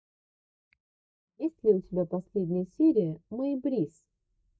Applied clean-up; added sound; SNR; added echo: neural mask model DeepFilterNet 3.